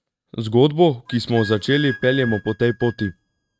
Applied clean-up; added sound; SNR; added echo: neural mask model RNNoise.